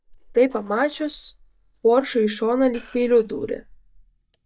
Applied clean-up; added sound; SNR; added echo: neural mask model DeepFilterNet 3.